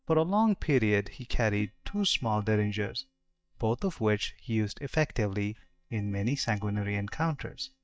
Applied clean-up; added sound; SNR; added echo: neural mask model DeepFilterNet 3.